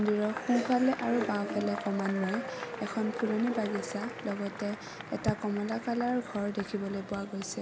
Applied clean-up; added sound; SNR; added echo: none; Applause / Crowd / Cheering; 10 dB; none.